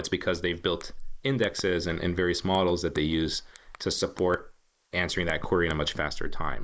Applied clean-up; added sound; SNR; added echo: neural mask model Resemble Enhance denoiser.